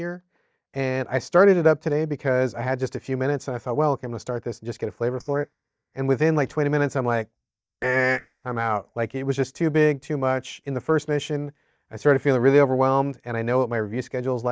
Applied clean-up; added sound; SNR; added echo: neural mask model DeepFilterNet 3.